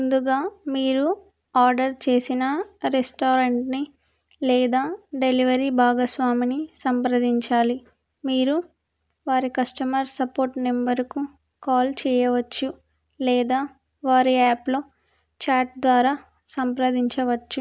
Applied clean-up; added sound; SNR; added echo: none; none; none; none.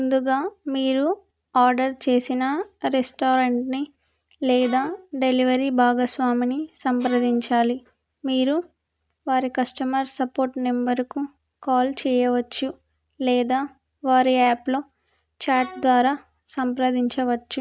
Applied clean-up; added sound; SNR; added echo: neural mask model RNNoise.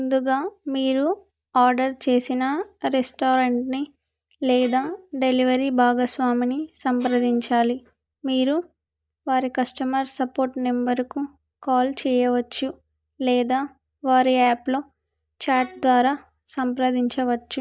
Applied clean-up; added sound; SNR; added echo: neural mask model DeepFilterNet 3.